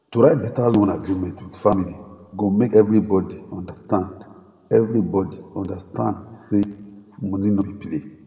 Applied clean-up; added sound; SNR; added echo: none; none; none; reverberation time 1.1 s.